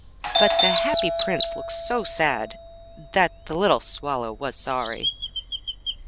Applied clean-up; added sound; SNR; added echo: none; Doorbell + Chirp, tweet; -1 dB; none.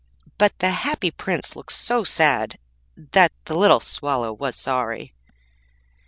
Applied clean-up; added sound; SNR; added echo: none; none; none; none.